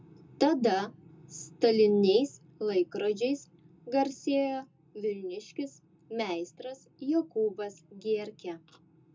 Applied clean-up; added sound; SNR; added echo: none; none; none; reverberation time 0.2 s.